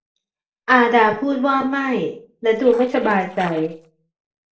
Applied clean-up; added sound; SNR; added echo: neural separator model SepFormer DNS4.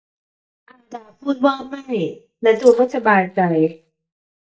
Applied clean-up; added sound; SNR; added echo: neural mask model DeepFilterNet 3.